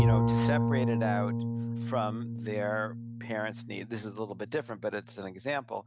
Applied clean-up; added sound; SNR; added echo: none; Bowed string instrument; -4 dB; none.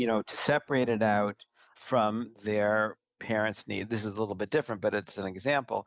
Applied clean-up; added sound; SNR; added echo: neural mask model Resemble Enhance denoiser.